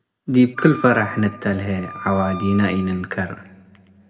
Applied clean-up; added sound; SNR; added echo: none; Wind instrument, woodwind instrument; 15 dB; reverberation time 1.3 s.